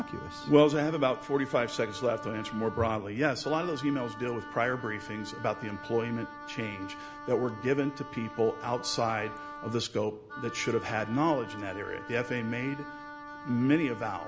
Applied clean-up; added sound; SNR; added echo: none; Wind instrument, woodwind instrument; 13 dB; none.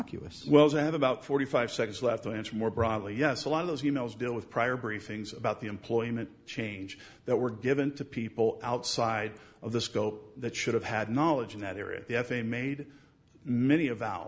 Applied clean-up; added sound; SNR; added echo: none; none; none; none.